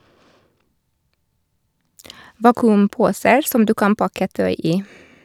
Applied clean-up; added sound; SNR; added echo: none; none; none; none.